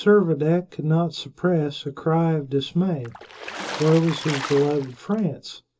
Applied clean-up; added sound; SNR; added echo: none; Water / Splash, splatter; 12 dB; reverberation time 0.2 s.